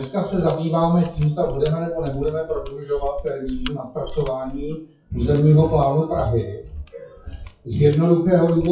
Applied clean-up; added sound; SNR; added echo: classical method WPE with log-MMSE.